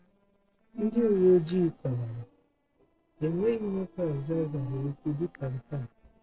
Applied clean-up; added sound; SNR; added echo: neural separator model SepFormer DNS4.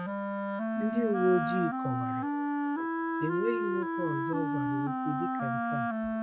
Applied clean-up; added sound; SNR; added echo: none; Wind instrument, woodwind instrument; -3 dB; none.